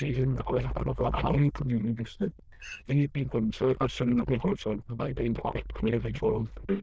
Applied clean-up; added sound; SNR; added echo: neural diffusion model UNIVERSE++.